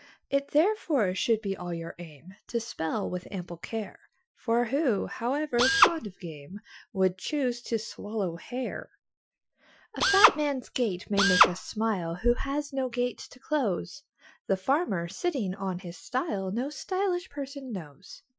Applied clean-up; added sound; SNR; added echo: classical method Wiener filter.